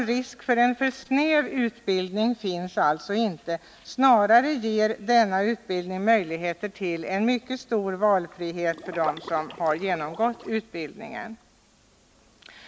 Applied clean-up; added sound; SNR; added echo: none; Liquid; 13 dB; none.